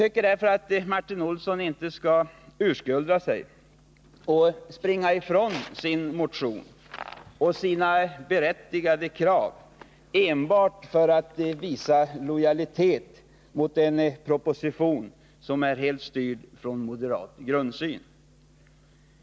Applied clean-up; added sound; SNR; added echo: none; none; none; none.